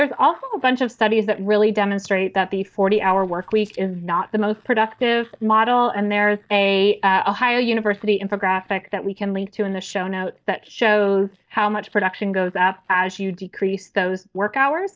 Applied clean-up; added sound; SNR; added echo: neural mask model DeepFilterNet 3.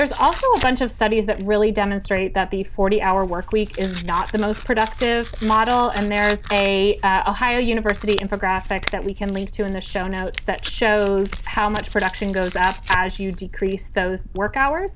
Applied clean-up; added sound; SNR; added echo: none; Tearing; 9 dB; none.